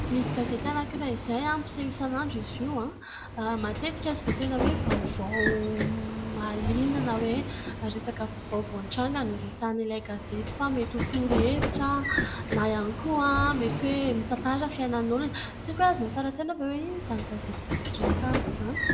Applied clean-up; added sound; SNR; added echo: none; Sliding door / Train; 2 dB; reverberation time 0.5 s.